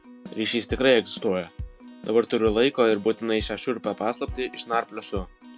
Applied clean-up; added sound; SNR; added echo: none; Keyboard (musical); 15 dB; none.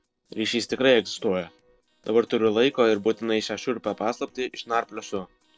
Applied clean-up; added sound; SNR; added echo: neural separator model SepFormer DNS4.